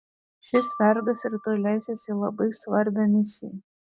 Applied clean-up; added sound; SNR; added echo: none; Glockenspiel; 15 dB; none.